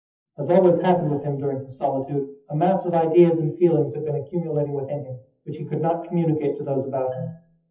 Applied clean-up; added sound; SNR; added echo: classical method WPE with log-MMSE.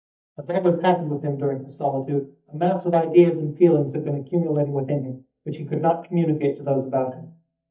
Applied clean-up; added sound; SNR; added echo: neural mask model DeepFilterNet 3.